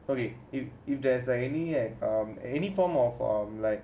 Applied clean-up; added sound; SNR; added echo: none; none; none; none.